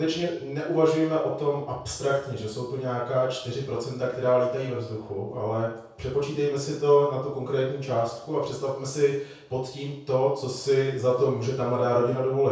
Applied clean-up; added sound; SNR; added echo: none; none; none; reverberation time 0.6 s.